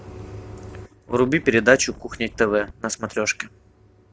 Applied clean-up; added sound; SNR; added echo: none; Wind; 19 dB; none.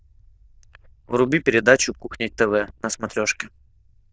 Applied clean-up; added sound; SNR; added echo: neural diffusion model UNIVERSE++.